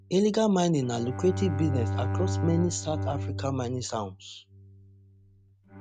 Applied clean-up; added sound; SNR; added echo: neural mask model RNNoise.